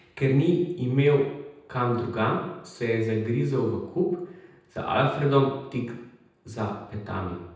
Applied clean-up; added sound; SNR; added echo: none; none; none; reverberation time 0.8 s.